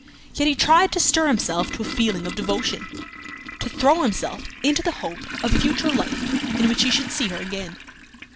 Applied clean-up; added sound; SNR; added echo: none; Toilet flush; 7 dB; none.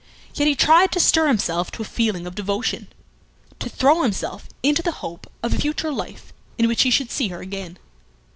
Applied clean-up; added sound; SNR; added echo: none; none; none; none.